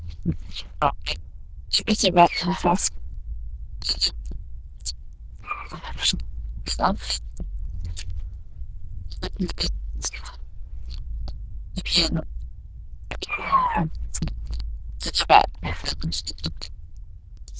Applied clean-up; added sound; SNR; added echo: neural diffusion model UNIVERSE++.